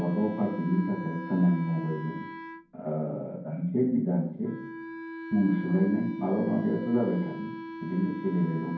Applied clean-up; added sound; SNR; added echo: none; Wind instrument, woodwind instrument; 12 dB; reverberation time 0.9 s.